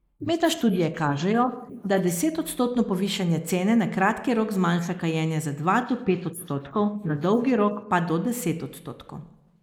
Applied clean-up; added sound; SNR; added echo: neural mask model Resemble Enhance denoiser.